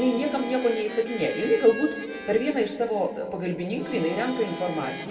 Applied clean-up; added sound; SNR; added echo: none; Harmonica; 12 dB; reverberation time 1.7 s.